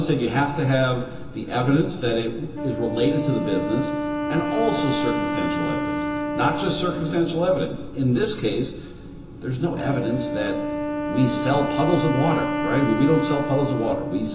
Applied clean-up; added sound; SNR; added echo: none; Wind instrument, woodwind instrument; 4 dB; reverberation time 0.2 s.